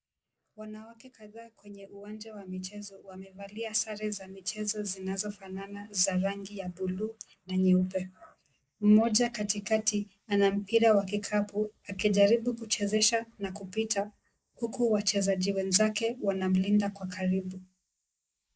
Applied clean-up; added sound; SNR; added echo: neural mask model Resemble Enhance denoiser.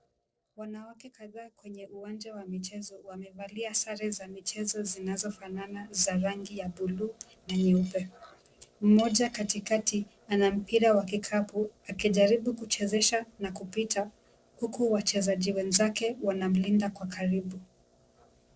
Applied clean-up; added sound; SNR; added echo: neural separator model SepFormer DNS4.